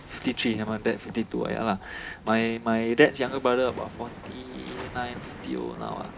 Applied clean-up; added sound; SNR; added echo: none; Hammer; 16 dB; reverberation time 0.3 s.